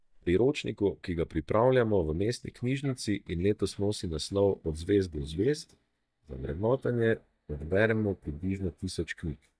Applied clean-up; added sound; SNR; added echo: neural mask model DeepFilterNet 3.